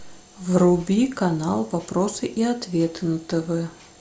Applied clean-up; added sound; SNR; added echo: none; none; none; none.